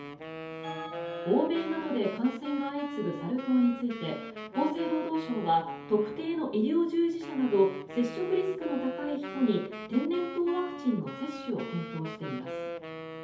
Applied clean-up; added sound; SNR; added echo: none; Wind instrument, woodwind instrument; 10 dB; reverberation time 0.5 s.